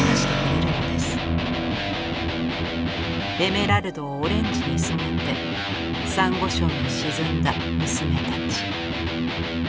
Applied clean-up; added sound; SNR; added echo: none; Electric guitar + Keyboard (musical); -5 dB; none.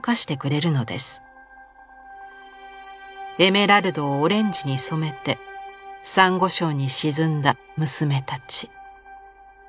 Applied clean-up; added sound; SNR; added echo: none; none; none; none.